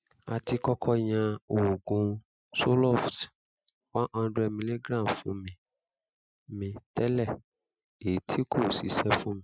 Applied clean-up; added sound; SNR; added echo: classical method Wiener filter.